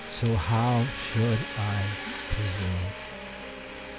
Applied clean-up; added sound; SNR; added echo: none; Domestic sounds, home sounds; 9 dB; none.